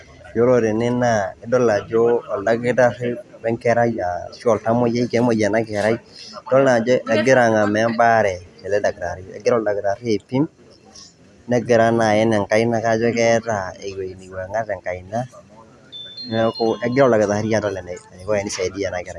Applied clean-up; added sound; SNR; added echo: none; none; none; none.